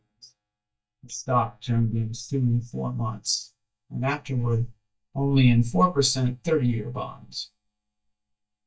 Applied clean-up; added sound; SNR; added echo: neural mask model DeepFilterNet 3.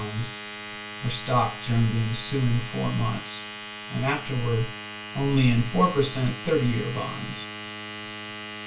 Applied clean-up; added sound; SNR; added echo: none; Domestic sounds, home sounds; 11 dB; reverberation time 0.2 s.